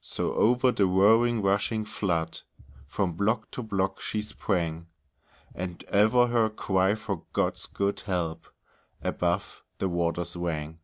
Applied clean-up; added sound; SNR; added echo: none; none; none; none.